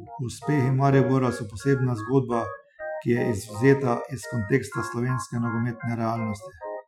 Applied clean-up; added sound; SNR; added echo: classical method Wiener filter.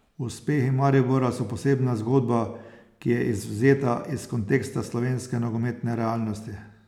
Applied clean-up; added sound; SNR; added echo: none; none; none; none.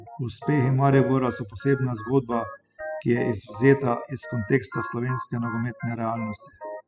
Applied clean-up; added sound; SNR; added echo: classical method spectral subtraction.